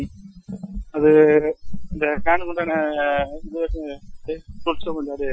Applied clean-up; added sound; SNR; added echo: classical method Wiener filter.